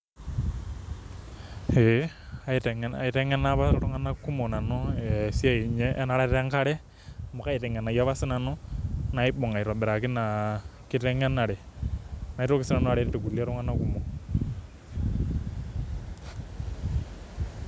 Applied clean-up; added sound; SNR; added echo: none; none; none; none.